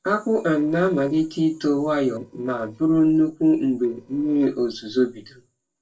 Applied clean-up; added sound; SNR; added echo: neural separator model SepFormer DNS4.